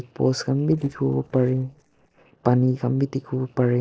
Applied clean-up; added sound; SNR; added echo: neural separator model SepFormer DNS4.